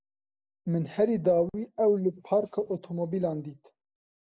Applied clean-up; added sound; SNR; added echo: neural mask model Resemble Enhance denoiser.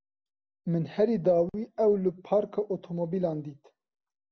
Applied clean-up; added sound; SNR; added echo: none; none; none; none.